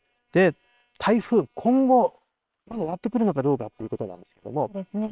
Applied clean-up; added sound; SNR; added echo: neural separator model SepFormer WHAM!.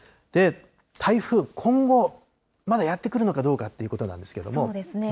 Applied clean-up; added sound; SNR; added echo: none; none; none; none.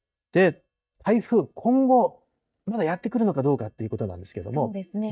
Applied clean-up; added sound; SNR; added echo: neural mask model DeepFilterNet 3.